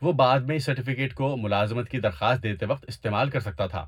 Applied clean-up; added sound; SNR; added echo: none; none; none; reverberation time 0.3 s.